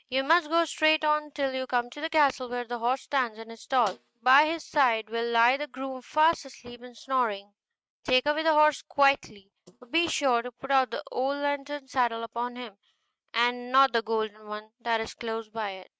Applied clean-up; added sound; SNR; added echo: neural mask model RNNoise.